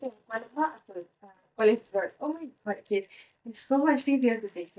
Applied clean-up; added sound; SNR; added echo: neural mask model DeepFilterNet 3.